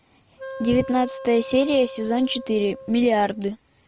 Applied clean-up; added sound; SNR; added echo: none; Wind instrument, woodwind instrument; 15 dB; none.